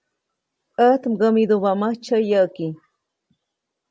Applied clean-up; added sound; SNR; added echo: none; none; none; none.